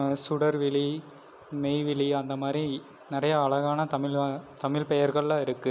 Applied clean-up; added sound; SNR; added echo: none; none; none; none.